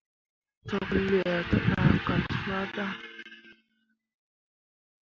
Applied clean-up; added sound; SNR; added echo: none; none; none; none.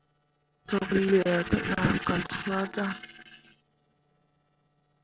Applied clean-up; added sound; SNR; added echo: neural separator model SepFormer DNS4.